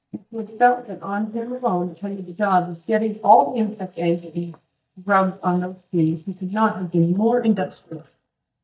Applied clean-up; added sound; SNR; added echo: neural mask model DeepFilterNet 3.